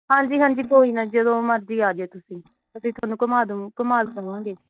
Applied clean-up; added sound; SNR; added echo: neural mask model DeepFilterNet 3.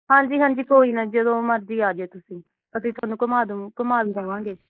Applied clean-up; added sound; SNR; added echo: neural mask model Resemble Enhance denoiser.